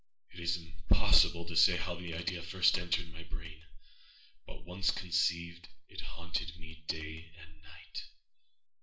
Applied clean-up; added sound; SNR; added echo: none; none; none; reverberation time 0.4 s.